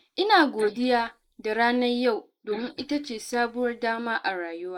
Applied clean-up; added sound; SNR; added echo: neural mask model Resemble Enhance denoiser.